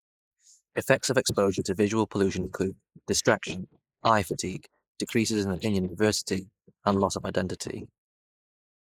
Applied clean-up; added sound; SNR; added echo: neural mask model Resemble Enhance denoiser.